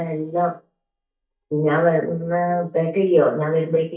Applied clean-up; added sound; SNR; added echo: neural mask model DeepFilterNet 3.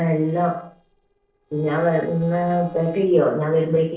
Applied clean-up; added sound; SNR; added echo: neural separator model SepFormer DNS4.